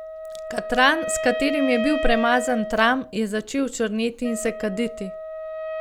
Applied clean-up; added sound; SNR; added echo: none; Wind instrument, woodwind instrument; 7 dB; none.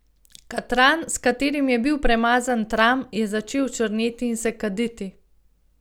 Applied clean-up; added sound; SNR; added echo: none; none; none; none.